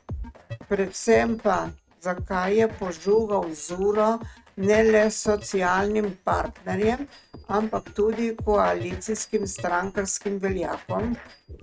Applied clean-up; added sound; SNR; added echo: neural mask model RNNoise.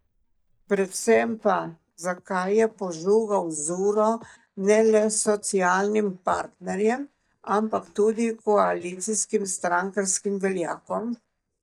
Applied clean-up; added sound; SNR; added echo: neural mask model DeepFilterNet 3.